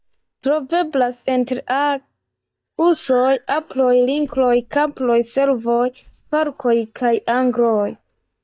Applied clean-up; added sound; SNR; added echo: neural mask model DeepFilterNet 3.